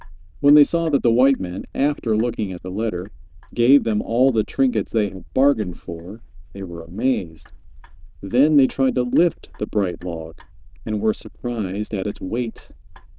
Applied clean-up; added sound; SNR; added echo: neural diffusion model UNIVERSE++.